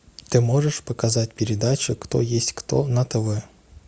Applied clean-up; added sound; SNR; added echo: none; none; none; none.